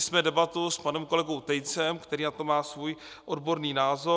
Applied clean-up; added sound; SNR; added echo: none; none; none; none.